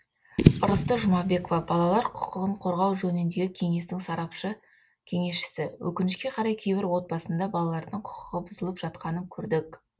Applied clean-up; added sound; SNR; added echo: none; Fireworks / Boom; 1 dB; none.